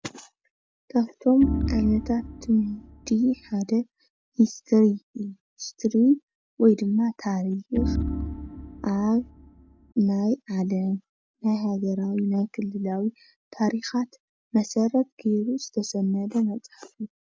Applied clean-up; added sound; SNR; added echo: none; Organ; 6 dB; none.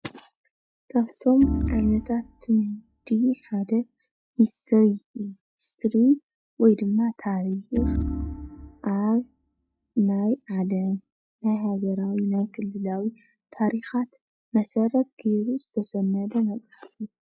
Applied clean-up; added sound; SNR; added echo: classical method log-MMSE.